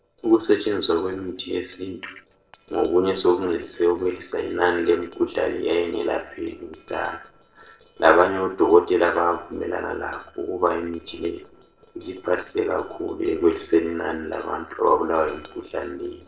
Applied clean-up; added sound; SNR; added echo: neural separator model SepFormer DNS4.